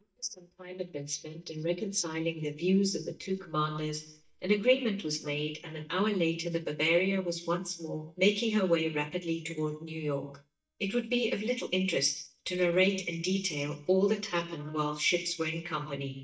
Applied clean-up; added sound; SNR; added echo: neural mask model DeepFilterNet 3.